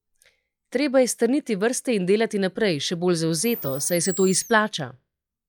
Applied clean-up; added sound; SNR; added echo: classical method log-MMSE.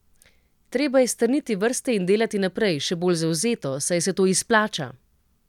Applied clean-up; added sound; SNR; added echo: none; none; none; none.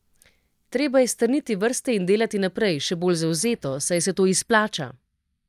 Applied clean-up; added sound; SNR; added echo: neural mask model DeepFilterNet 3.